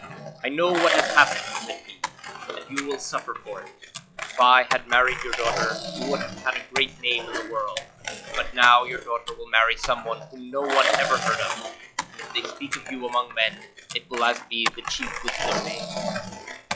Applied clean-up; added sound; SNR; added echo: classical method log-MMSE.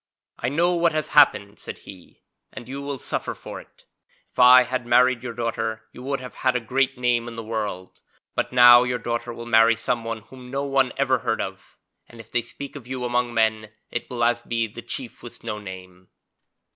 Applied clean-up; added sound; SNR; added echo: none; none; none; none.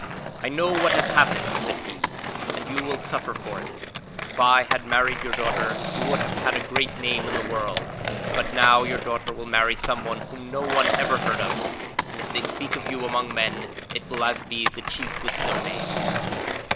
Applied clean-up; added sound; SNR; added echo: none; Skateboard; 2 dB; none.